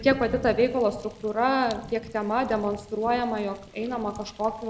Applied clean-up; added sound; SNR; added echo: none; Thunder; 16 dB; none.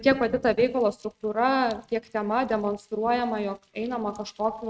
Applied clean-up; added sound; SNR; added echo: neural mask model RNNoise.